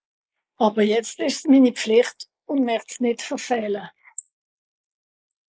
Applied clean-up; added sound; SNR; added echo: neural mask model Resemble Enhance denoiser.